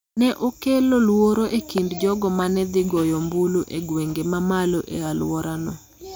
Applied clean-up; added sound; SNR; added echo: none; none; none; none.